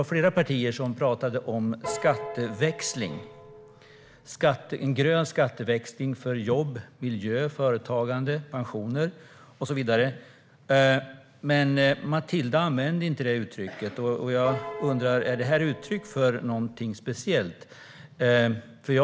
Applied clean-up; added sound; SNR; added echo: none; Piano; 13 dB; none.